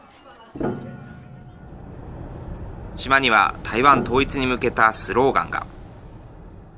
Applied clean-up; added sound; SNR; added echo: none; Piano; 12 dB; none.